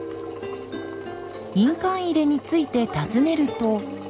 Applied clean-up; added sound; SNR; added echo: none; Engine; 16 dB; none.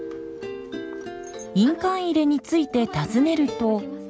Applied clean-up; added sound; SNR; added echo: none; none; none; none.